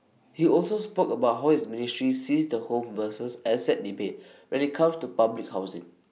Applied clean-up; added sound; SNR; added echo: none; none; none; none.